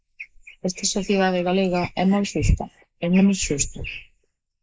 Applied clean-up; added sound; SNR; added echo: neural mask model Resemble Enhance denoiser.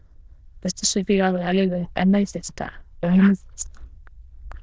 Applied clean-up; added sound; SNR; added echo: neural diffusion model UNIVERSE++.